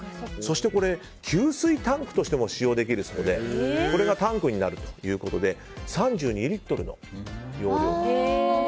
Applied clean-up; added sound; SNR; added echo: none; none; none; none.